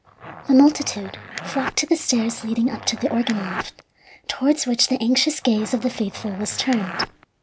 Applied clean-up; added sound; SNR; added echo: none; Zipper (clothing); 12 dB; none.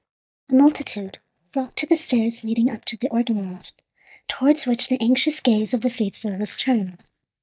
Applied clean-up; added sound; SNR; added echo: neural mask model DeepFilterNet 3.